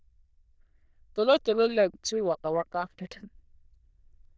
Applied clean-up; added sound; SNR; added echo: neural diffusion model UNIVERSE++.